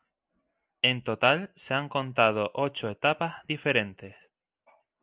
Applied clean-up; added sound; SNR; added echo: none; none; none; none.